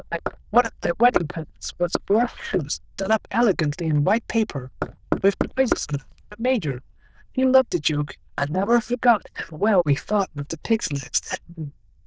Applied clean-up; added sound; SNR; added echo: neural diffusion model UNIVERSE++.